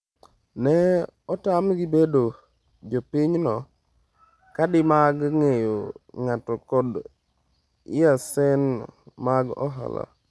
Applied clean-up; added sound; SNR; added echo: none; none; none; none.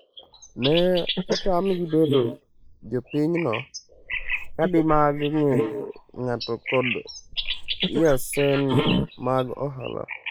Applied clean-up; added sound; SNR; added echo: neural mask model Resemble Enhance denoiser.